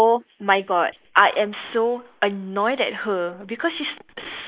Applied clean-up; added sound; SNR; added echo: neural mask model Resemble Enhance denoiser.